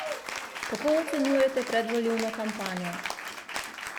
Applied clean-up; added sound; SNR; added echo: none; Applause / Cheering; 6 dB; none.